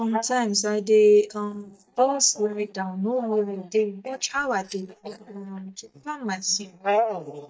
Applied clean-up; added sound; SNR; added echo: neural mask model DeepFilterNet 3.